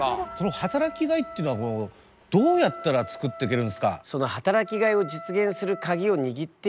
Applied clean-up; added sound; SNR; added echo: none; Wind instrument, woodwind instrument; 16 dB; none.